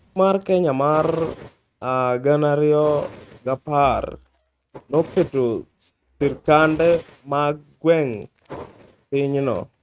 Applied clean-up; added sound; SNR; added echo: neural mask model RNNoise.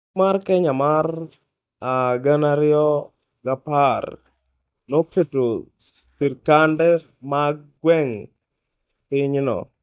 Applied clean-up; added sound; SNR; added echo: neural mask model DeepFilterNet 3.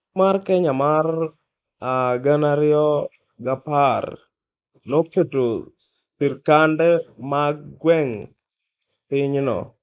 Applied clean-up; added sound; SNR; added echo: neural mask model Resemble Enhance denoiser.